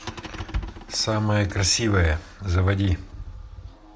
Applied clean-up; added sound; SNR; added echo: none; none; none; none.